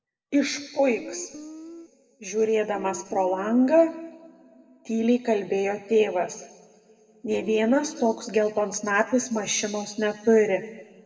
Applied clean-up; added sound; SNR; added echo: none; Guitar; 16 dB; reverberation time 1.6 s.